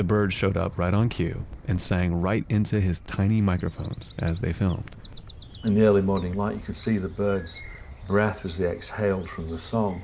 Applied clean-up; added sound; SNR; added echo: none; Wind; 17 dB; none.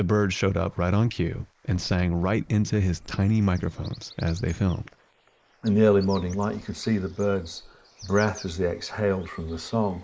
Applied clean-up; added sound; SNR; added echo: neural mask model Resemble Enhance denoiser.